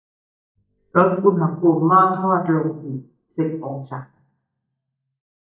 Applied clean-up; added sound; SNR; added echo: neural mask model DeepFilterNet 3.